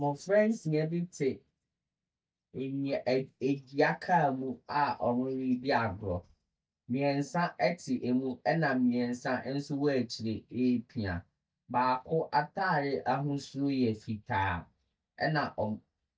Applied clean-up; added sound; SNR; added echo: neural mask model DeepFilterNet 3.